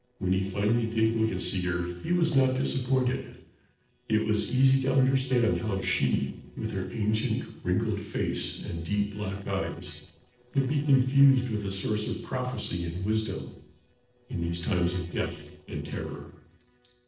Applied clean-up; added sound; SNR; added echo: neural separator model SepFormer DNS4.